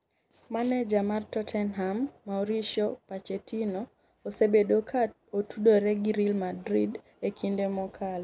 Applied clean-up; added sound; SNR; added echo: none; none; none; none.